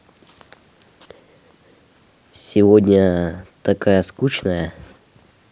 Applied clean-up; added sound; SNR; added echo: none; none; none; none.